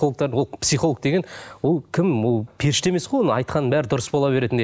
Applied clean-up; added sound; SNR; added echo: none; none; none; none.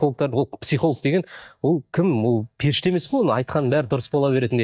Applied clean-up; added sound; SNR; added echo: neural mask model DeepFilterNet 3.